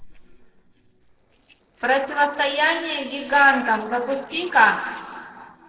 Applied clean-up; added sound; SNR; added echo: neural separator model SepFormer DNS4.